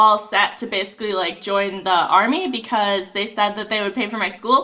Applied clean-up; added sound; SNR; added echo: none; none; none; reverberation time 0.5 s.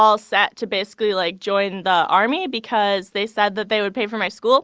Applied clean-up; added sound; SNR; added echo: none; none; none; none.